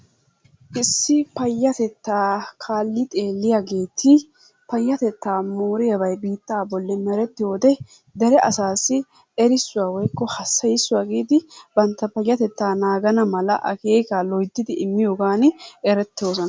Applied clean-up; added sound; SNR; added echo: none; none; none; none.